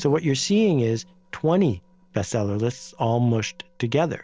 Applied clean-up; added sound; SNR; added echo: neural separator model SepFormer DNS4.